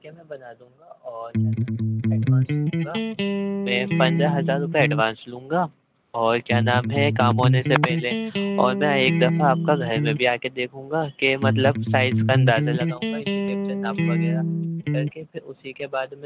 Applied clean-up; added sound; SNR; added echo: none; Electric guitar; -3 dB; none.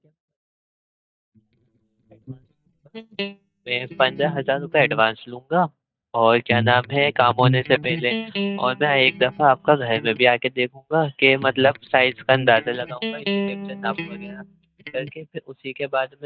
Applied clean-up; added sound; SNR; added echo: neural mask model DeepFilterNet 3.